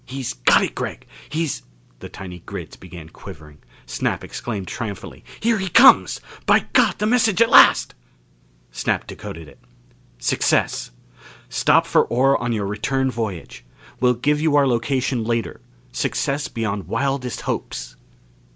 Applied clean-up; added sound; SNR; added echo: none; none; none; none.